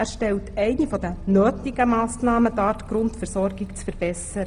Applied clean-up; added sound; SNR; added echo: none; Motorcycle; 14 dB; none.